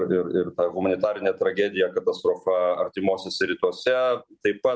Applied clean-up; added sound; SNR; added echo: none; none; none; none.